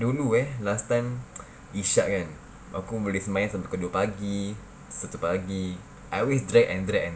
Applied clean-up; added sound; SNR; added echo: none; none; none; none.